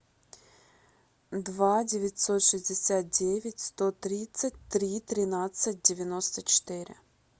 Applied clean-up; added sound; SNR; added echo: none; none; none; none.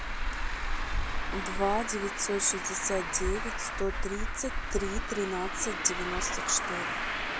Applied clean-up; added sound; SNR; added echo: none; Traffic noise, roadway noise; -1 dB; none.